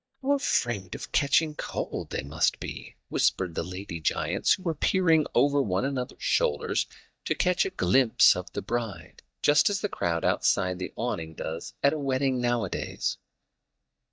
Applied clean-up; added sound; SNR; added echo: neural mask model DeepFilterNet 3.